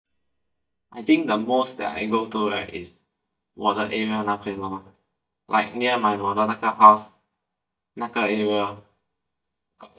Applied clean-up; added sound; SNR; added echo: neural mask model DeepFilterNet 3.